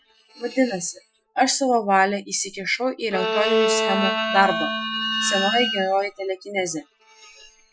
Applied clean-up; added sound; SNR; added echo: classical method Wiener filter.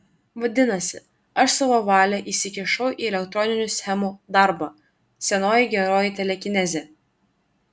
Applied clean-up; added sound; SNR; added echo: none; none; none; none.